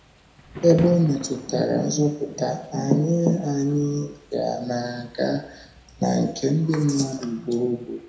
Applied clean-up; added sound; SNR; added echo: none; Thunder / Rain; 18 dB; reverberation time 0.5 s.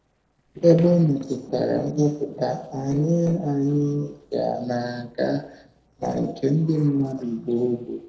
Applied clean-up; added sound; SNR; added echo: neural separator model SepFormer DNS4.